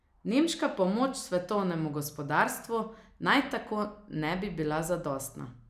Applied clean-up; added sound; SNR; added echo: none; none; none; none.